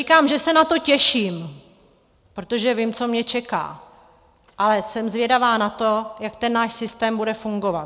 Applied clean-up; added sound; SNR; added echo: none; none; none; none.